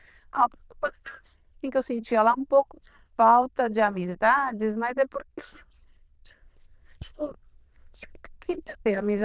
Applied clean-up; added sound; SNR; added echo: neural diffusion model UNIVERSE++.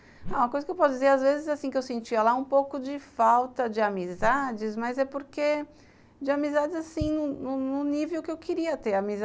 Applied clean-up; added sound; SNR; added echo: none; Whoosh, swoosh, swish; 13 dB; none.